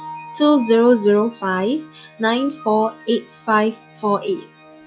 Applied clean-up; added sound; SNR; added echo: classical method log-MMSE.